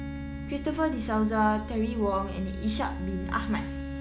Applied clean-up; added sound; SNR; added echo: none; Bowed string instrument; 12 dB; none.